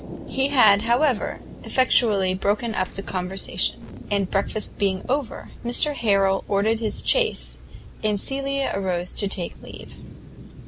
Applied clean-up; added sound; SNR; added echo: none; Thunder; 15 dB; none.